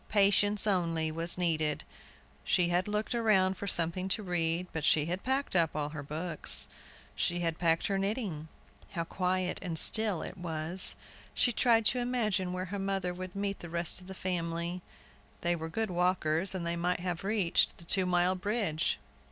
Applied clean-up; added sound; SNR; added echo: none; none; none; none.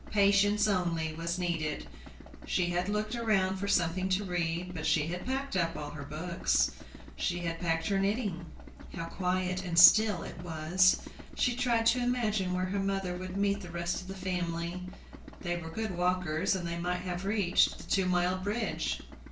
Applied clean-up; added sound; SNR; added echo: none; Idling; 18 dB; reverberation time 0.3 s.